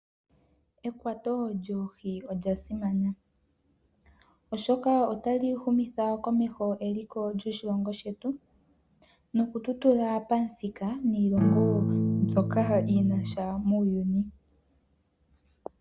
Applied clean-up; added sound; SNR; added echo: none; Electric guitar / Strum; -3 dB; none.